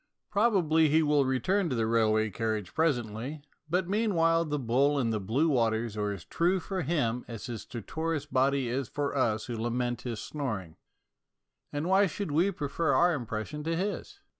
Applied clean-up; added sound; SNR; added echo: none; none; none; none.